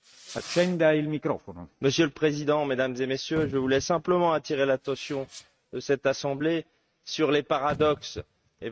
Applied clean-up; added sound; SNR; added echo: neural mask model RNNoise.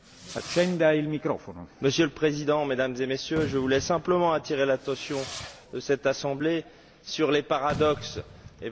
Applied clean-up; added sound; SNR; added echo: none; Fireworks; 16 dB; none.